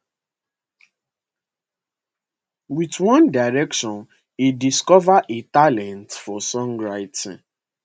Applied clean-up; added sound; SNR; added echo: none; none; none; none.